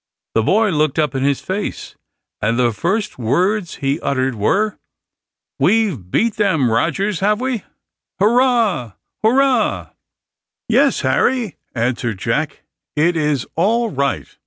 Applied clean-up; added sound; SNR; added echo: none; none; none; none.